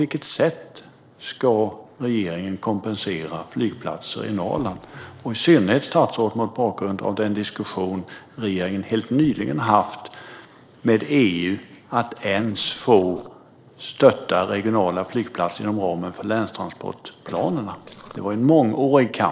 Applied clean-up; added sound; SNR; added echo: neural separator model SepFormer DNS4.